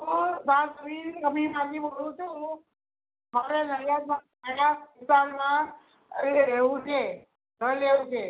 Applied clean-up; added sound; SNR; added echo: none; none; none; none.